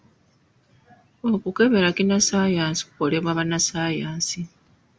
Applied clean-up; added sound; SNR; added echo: none; none; none; none.